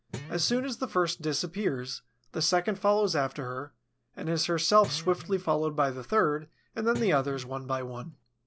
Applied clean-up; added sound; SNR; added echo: none; Guitar; 15 dB; none.